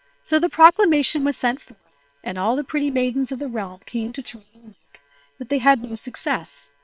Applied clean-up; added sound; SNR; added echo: neural separator model SepFormer WHAM!.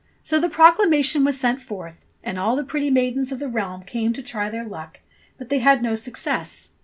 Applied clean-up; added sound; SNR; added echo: none; none; none; none.